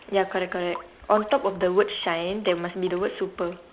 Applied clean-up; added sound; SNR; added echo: none; Drip / Sink (filling or washing) / Water tap, faucet; 18 dB; none.